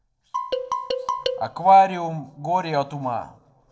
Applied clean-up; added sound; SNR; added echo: neural separator model SepFormer DNS4.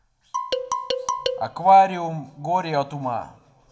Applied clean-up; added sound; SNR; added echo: none; Marimba, xylophone; 5 dB; reverberation time 0.4 s.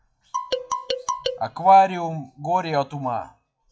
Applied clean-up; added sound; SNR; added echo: classical method WPE with log-MMSE.